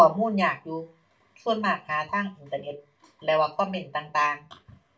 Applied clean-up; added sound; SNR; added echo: none; none; none; reverberation time 0.2 s.